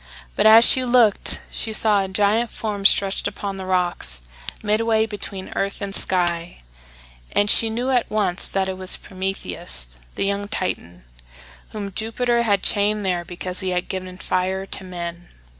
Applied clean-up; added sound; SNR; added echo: none; Crack; 12 dB; none.